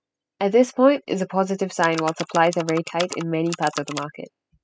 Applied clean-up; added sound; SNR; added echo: classical method spectral subtraction.